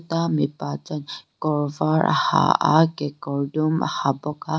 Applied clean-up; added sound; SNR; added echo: none; none; none; none.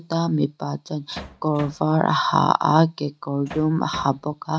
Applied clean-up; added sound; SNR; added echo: neural mask model RNNoise.